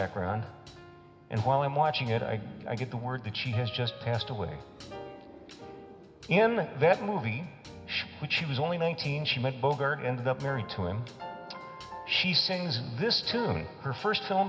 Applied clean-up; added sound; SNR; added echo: none; none; none; none.